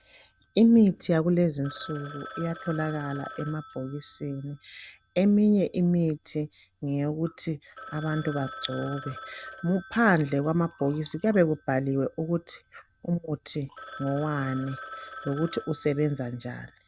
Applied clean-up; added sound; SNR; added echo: none; Telephone; 18 dB; none.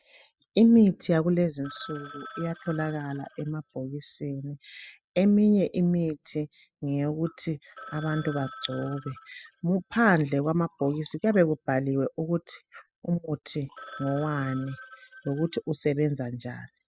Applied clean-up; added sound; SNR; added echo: classical method spectral subtraction.